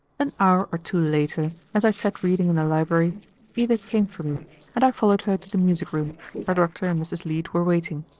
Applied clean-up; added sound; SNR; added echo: neural separator model SepFormer DNS4.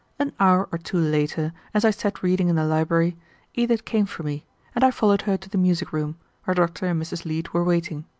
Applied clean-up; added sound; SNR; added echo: none; none; none; none.